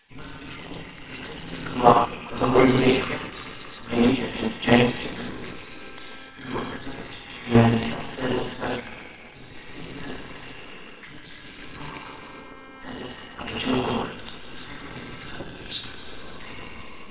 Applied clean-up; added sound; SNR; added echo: neural separator model SepFormer WHAMR!.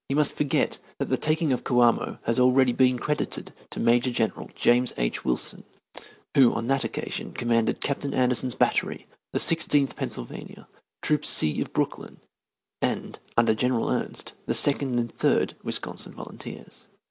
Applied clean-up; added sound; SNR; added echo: none; none; none; none.